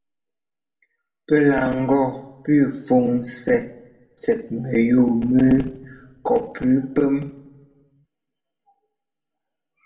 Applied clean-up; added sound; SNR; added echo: none; none; none; reverberation time 0.6 s.